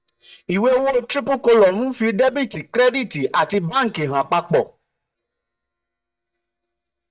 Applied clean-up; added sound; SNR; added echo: neural mask model DeepFilterNet 3.